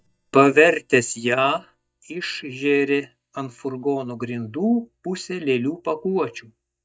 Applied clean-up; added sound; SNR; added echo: neural mask model DeepFilterNet 3.